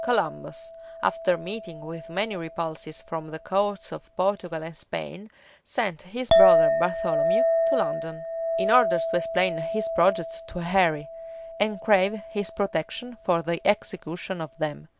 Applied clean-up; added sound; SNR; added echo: none; Chink, clink; 1 dB; none.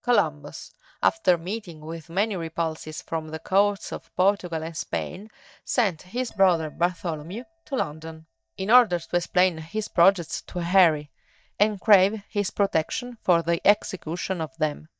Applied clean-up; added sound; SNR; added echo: neural mask model DeepFilterNet 3.